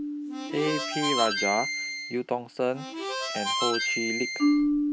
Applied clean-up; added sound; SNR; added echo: none; Marimba, xylophone + Harmonica; -3 dB; none.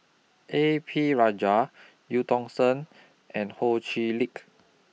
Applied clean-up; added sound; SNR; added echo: none; none; none; none.